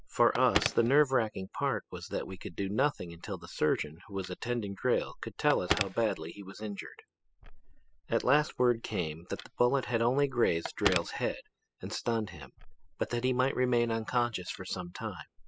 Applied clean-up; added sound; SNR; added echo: classical method spectral subtraction.